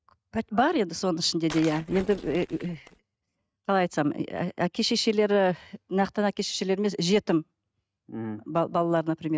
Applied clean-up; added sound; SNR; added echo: neural mask model RNNoise.